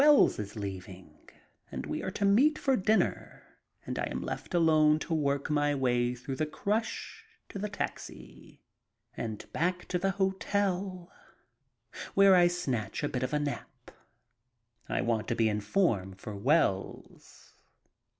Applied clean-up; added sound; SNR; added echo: none; none; none; none.